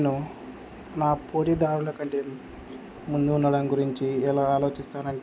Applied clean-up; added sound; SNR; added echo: none; none; none; none.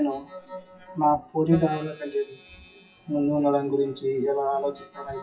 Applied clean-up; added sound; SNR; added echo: classical method WPE with log-MMSE.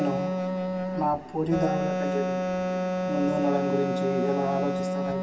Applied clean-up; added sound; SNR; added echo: none; Wind instrument, woodwind instrument; -1 dB; reverberation time 2.2 s.